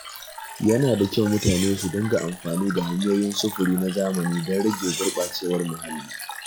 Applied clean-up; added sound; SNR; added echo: classical method log-MMSE.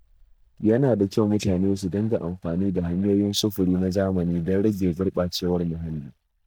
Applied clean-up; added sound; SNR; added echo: neural mask model DeepFilterNet 3.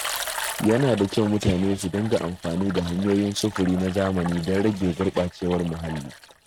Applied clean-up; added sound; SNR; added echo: neural mask model RNNoise.